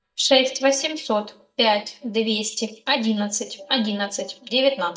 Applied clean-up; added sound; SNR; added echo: neural mask model DeepFilterNet 3.